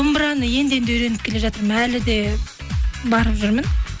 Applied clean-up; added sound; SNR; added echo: none; none; none; none.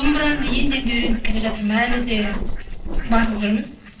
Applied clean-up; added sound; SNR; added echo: neural separator model SepFormer DNS4.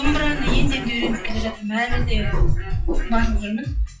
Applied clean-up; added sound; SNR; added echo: classical method WPE with log-MMSE.